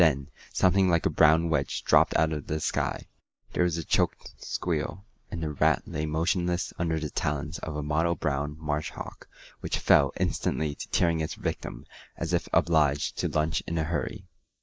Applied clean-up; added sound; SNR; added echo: neural mask model Resemble Enhance denoiser.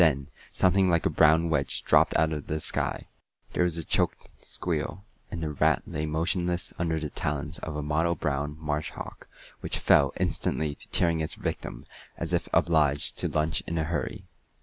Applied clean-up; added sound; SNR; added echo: none; none; none; none.